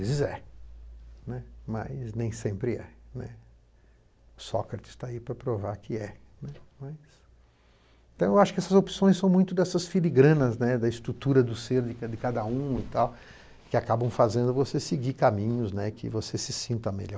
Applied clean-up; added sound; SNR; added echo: none; none; none; none.